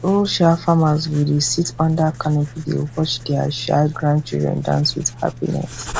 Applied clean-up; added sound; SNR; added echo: none; Writing; 15 dB; none.